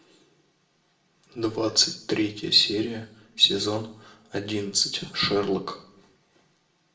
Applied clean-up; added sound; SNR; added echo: none; none; none; reverberation time 0.4 s.